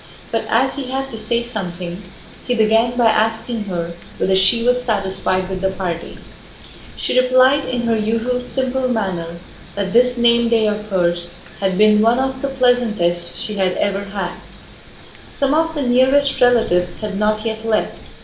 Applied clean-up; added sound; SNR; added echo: none; Thunder / Rain; 19 dB; reverberation time 0.2 s.